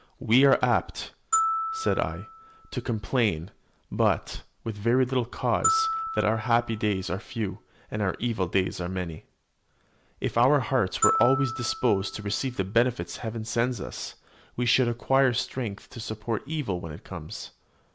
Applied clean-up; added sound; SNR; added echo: none; Glockenspiel; 5 dB; none.